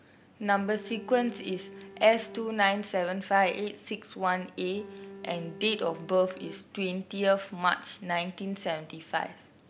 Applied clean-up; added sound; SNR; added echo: none; Bowed string instrument; 17 dB; none.